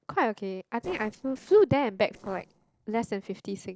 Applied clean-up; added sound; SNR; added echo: neural separator model SepFormer DNS4.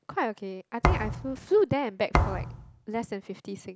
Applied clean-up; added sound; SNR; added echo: none; Thump, thud; -1 dB; none.